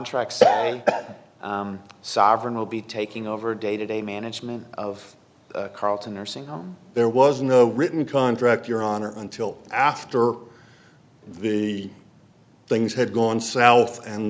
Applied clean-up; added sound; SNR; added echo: none; none; none; none.